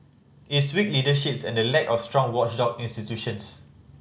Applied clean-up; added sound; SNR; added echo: none; none; none; none.